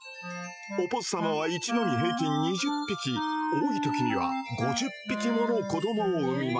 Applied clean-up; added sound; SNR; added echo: classical method Wiener filter.